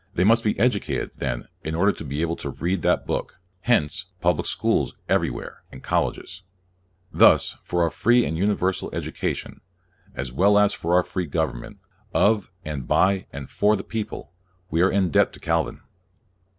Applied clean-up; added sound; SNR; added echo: none; none; none; none.